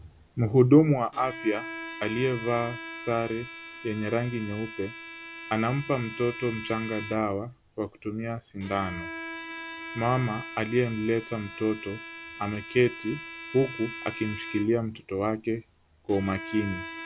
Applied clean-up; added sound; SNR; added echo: none; Bowed string instrument; 13 dB; none.